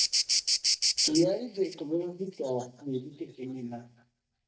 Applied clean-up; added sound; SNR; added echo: neural mask model DeepFilterNet 3.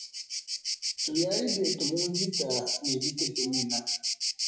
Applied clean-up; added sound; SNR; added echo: classical method WPE with log-MMSE.